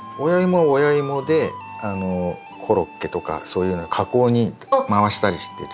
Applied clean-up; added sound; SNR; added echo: none; none; none; none.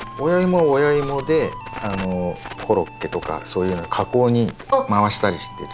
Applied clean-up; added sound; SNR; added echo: none; Crackle; 17 dB; none.